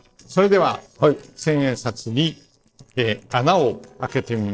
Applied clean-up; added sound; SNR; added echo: neural separator model SepFormer DNS4.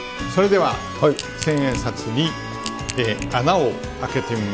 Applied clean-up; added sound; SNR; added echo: none; Bowed string instrument + Crack / Crushing; 14 dB; none.